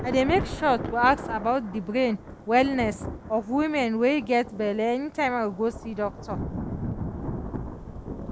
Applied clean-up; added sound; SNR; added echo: none; Thunder / Rain; 9 dB; none.